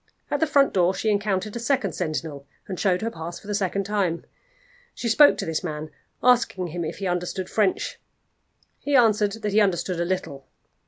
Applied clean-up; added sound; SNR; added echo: none; none; none; none.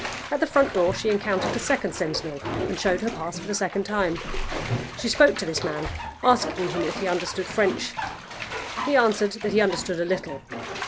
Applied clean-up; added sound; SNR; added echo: none; Bathtub (filling or washing); 7 dB; none.